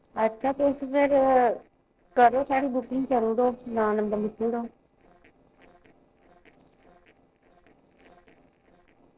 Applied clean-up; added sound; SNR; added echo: neural separator model SepFormer DNS4.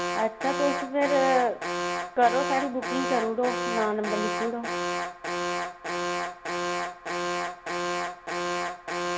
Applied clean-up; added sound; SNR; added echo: none; Alarm; 1 dB; none.